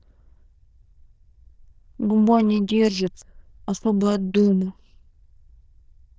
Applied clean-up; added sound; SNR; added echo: neural diffusion model UNIVERSE++.